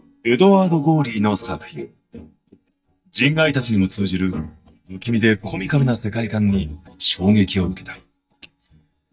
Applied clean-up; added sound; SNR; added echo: neural mask model DeepFilterNet 3.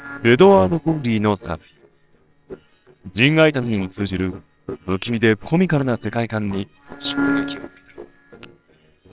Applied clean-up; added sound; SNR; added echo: neural separator model SepFormer WHAMR!.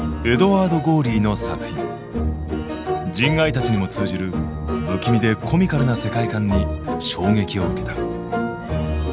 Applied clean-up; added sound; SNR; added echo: none; none; none; none.